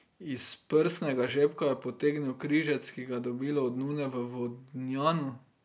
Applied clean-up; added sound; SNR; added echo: none; none; none; none.